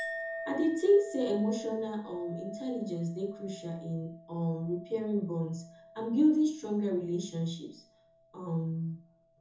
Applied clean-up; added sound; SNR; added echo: none; Chink, clink; 14 dB; reverberation time 0.5 s.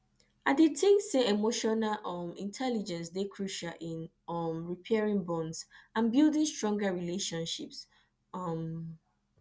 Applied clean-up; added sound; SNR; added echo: none; none; none; none.